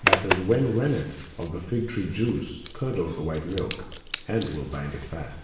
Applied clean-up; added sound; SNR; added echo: none; Zipper (clothing); 3 dB; reverberation time 0.9 s.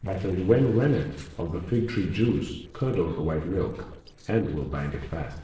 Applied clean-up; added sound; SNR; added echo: neural separator model SepFormer DNS4.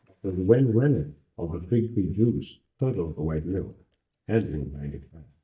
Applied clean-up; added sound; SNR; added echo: neural mask model DeepFilterNet 3.